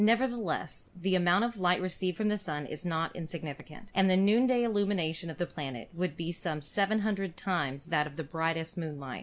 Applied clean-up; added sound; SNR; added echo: none; none; none; none.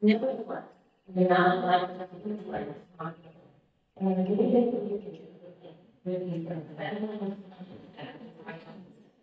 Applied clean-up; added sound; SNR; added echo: neural mask model DeepFilterNet 3.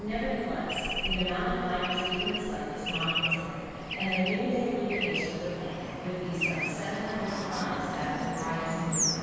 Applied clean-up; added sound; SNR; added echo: none; Traffic noise, roadway noise / Bird; 2 dB; reverberation time 2.2 s.